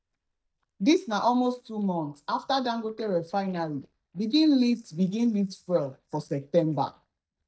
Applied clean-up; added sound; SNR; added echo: neural mask model DeepFilterNet 3.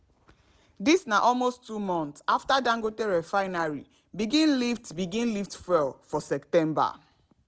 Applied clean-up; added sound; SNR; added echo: none; none; none; none.